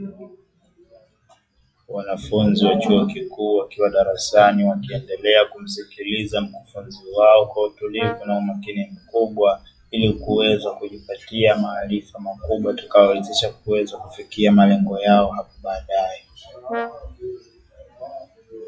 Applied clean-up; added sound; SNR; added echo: classical method log-MMSE.